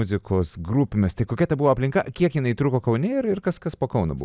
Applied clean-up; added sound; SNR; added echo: none; none; none; none.